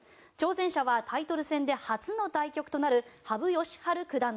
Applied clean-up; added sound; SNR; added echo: none; none; none; none.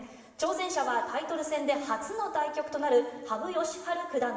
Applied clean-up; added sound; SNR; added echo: none; none; none; reverberation time 1.2 s.